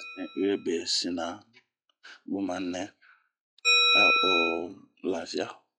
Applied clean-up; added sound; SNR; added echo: classical method log-MMSE.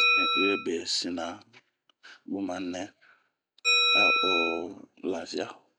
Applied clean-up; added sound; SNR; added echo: none; Bell; -5 dB; none.